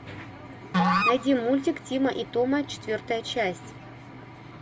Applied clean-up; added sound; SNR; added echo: none; Musical instrument; 1 dB; none.